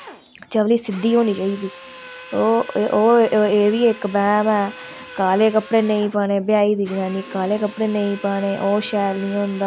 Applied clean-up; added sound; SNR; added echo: none; Drill; 14 dB; none.